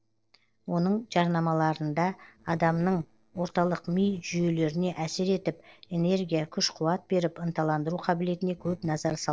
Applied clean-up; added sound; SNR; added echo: neural separator model SepFormer DNS4.